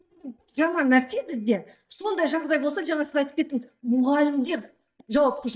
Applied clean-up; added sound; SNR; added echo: neural mask model DeepFilterNet 3.